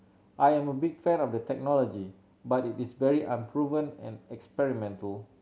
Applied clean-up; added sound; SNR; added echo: none; none; none; none.